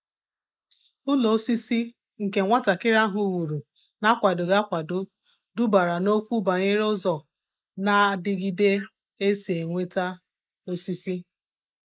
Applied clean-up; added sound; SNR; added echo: neural mask model Resemble Enhance denoiser.